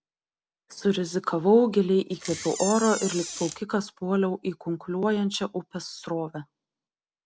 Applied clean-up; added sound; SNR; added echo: none; Door; 8 dB; none.